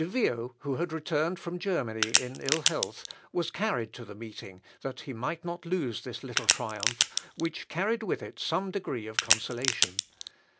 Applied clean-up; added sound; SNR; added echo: none; Crack; -3 dB; none.